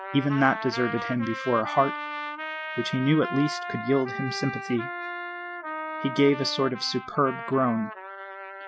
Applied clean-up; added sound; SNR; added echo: classical method Wiener filter.